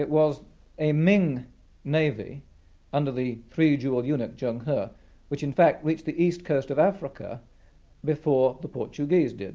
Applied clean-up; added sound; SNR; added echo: none; none; none; none.